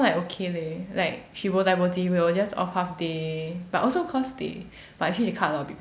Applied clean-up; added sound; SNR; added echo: none; none; none; none.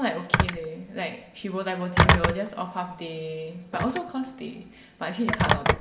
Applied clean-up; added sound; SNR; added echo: none; Telephone; -4 dB; reverberation time 2.2 s.